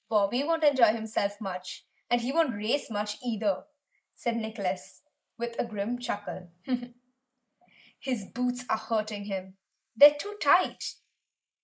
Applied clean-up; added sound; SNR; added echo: neural mask model Resemble Enhance denoiser.